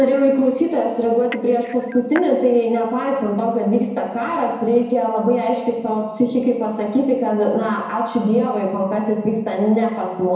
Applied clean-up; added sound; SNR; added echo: none; Cutlery, silverware / Dishes, pots, and pans / Chink, clink; 15 dB; reverberation time 1.0 s.